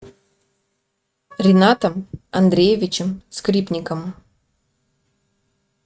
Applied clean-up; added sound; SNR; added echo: neural mask model RNNoise.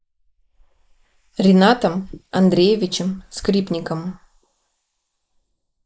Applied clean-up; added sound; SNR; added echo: neural mask model Resemble Enhance denoiser.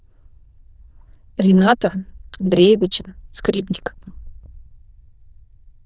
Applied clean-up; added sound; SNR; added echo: neural diffusion model UNIVERSE++.